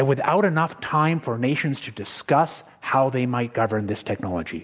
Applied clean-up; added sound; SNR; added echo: none; none; none; none.